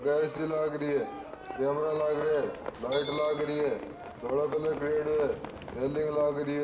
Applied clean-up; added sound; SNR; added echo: none; Livestock, farm animals, working animals; 12 dB; reverberation time 2.2 s.